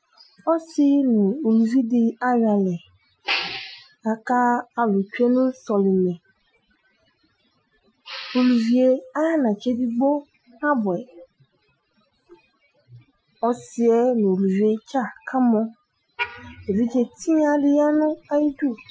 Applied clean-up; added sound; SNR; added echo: classical method Wiener filter.